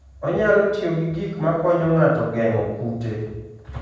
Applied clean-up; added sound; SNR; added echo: none; none; none; reverberation time 1.1 s.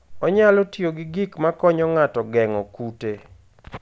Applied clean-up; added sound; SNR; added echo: none; none; none; none.